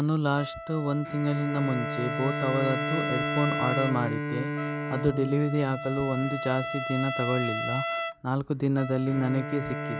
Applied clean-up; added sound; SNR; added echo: none; Trumpet + Bowed string instrument; 4 dB; none.